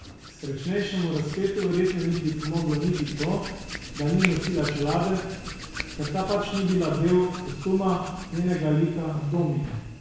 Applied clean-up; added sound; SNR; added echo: none; Hands; 12 dB; reverberation time 1.1 s.